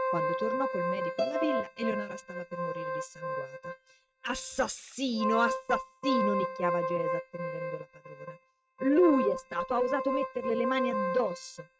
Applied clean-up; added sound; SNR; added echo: neural mask model RNNoise.